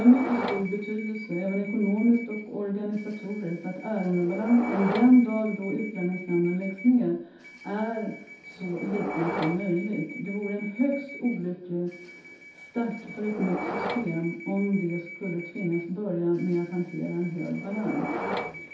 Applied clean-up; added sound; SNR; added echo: none; Subway, metro, underground / Door; 10 dB; reverberation time 0.6 s.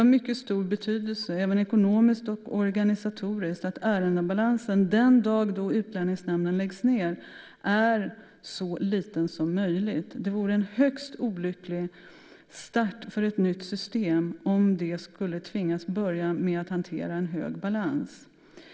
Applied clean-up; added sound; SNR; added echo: none; none; none; none.